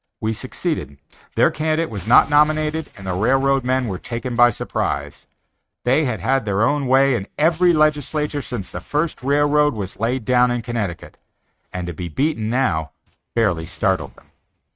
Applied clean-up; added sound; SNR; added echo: neural mask model RNNoise.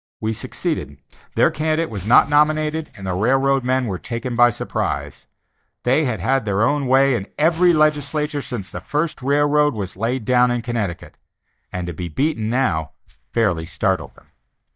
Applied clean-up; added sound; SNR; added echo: neural mask model DeepFilterNet 3.